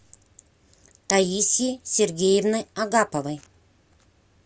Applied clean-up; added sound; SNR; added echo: none; none; none; none.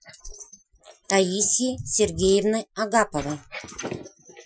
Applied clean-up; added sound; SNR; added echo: classical method Wiener filter.